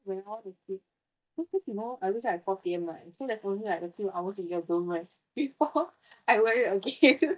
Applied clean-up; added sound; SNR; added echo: neural mask model DeepFilterNet 3.